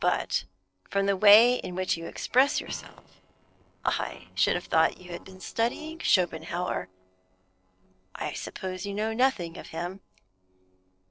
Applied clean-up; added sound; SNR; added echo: neural separator model SepFormer DNS4.